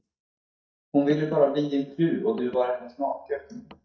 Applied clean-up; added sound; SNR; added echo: neural mask model DeepFilterNet 3.